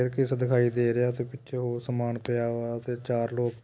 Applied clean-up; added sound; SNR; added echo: none; none; none; none.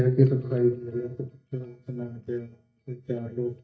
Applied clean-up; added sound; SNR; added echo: neural mask model DeepFilterNet 3.